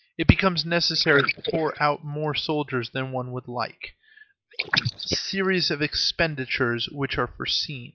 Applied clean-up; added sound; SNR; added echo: neural mask model Resemble Enhance denoiser.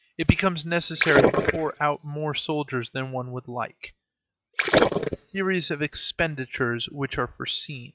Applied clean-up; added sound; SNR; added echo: neural mask model RNNoise.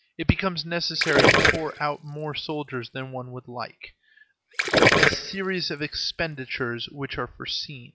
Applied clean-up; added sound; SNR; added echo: none; Gurgling; -3 dB; none.